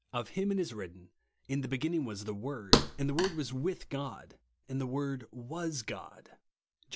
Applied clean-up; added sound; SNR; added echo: none; Thump, thud; -5 dB; none.